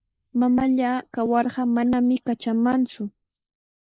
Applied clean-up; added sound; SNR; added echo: neural mask model Resemble Enhance denoiser.